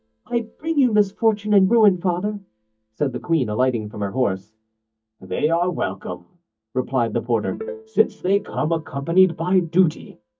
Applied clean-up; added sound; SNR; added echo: neural mask model DeepFilterNet 3.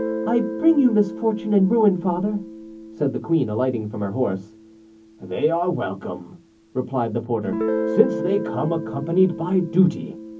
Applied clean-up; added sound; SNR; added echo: none; Guitar; 9 dB; reverberation time 0.3 s.